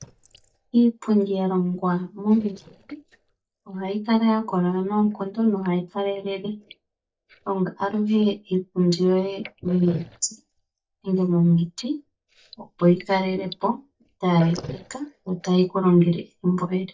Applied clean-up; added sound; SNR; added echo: neural mask model DeepFilterNet 3.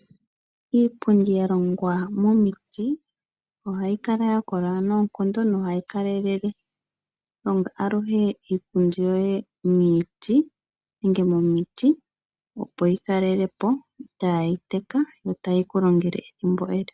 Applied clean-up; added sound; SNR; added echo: none; none; none; none.